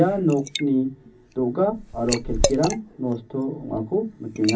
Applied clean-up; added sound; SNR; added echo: none; Liquid; 7 dB; reverberation time 0.4 s.